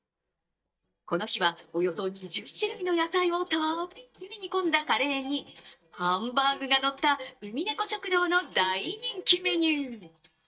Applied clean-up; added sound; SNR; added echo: neural mask model DeepFilterNet 3.